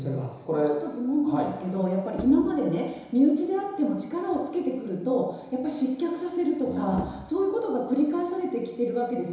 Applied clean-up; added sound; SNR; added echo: none; Bowed string instrument; 15 dB; reverberation time 1.0 s.